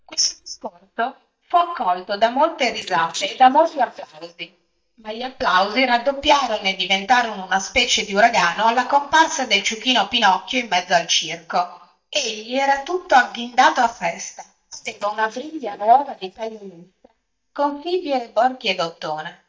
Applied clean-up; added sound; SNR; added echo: neural mask model DeepFilterNet 3.